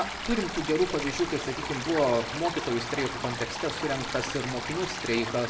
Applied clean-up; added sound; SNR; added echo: none; Stream; 6 dB; reverberation time 0.7 s.